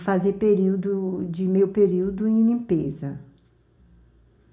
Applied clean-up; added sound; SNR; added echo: none; none; none; reverberation time 0.4 s.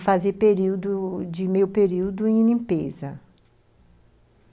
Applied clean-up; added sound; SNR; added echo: none; none; none; none.